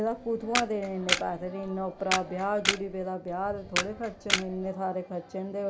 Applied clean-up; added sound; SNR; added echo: none; Camera; 2 dB; none.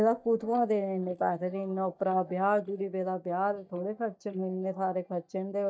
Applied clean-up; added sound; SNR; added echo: neural mask model DeepFilterNet 3.